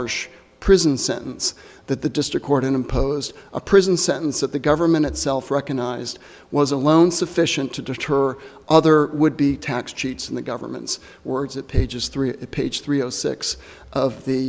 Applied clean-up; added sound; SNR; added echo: none; none; none; none.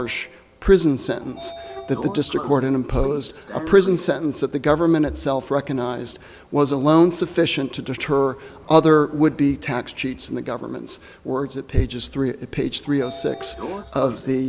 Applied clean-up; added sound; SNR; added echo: none; Sliding door / Train; 17 dB; none.